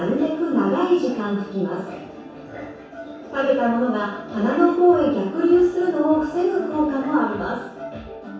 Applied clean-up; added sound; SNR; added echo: none; none; none; reverberation time 0.7 s.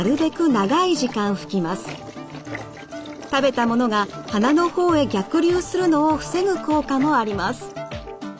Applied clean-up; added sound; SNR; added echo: none; none; none; none.